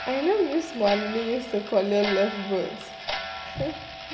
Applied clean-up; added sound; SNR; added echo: none; Clock; 9 dB; reverberation time 2.9 s.